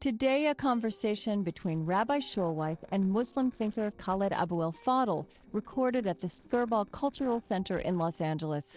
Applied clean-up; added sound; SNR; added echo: neural separator model SepFormer DNS4.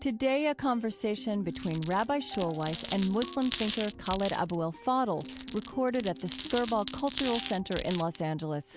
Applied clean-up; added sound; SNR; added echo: none; Glass; 12 dB; none.